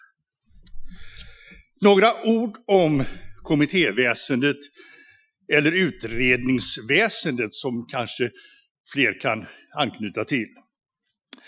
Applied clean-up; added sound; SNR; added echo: classical method Wiener filter.